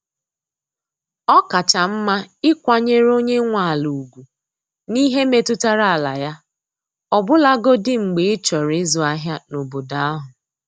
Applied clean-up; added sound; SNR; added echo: none; none; none; none.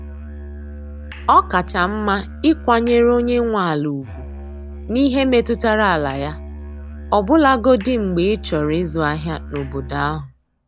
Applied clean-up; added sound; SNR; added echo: none; Musical instrument; 13 dB; none.